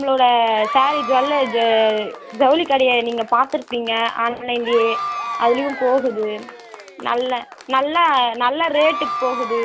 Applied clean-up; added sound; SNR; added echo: none; Applause / Crowd / Cheering; 11 dB; none.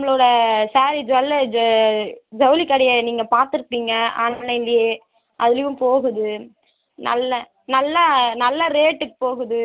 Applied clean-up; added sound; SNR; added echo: none; none; none; none.